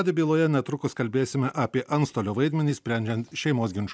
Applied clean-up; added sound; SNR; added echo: none; none; none; none.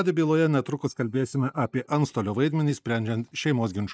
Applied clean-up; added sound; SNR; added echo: neural mask model DeepFilterNet 3.